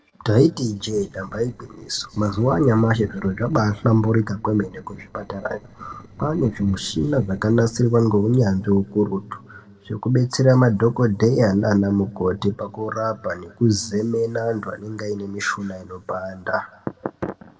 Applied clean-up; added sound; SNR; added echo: neural separator model SepFormer DNS4.